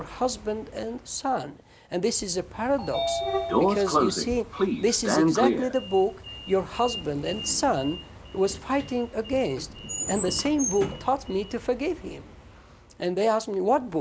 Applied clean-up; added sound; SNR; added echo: none; Sliding door; 4 dB; none.